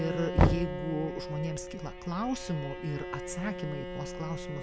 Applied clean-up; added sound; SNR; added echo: none; Knock + Bowed string instrument; -1 dB; none.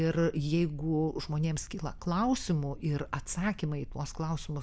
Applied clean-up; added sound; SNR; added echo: none; none; none; none.